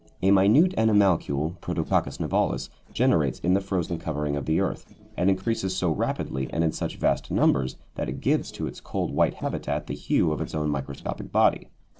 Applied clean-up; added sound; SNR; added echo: neural separator model SepFormer DNS4.